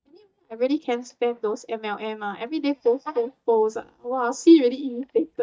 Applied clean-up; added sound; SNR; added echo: neural mask model DeepFilterNet 3.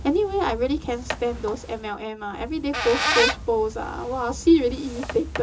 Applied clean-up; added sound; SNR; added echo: none; Squeak; 6 dB; reverberation time 0.2 s.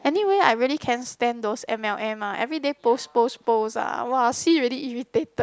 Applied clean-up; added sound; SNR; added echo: none; none; none; none.